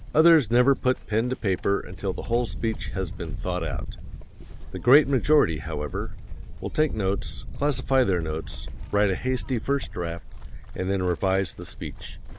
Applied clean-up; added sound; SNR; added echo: none; Livestock, farm animals, working animals; 7 dB; none.